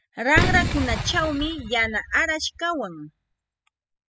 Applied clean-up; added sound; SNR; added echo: classical method spectral subtraction.